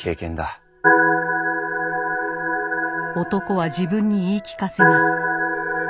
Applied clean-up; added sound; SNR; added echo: none; Organ; -4 dB; none.